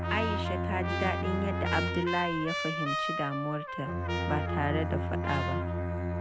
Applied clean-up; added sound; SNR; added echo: none; Bowed string instrument + Trumpet; -3 dB; none.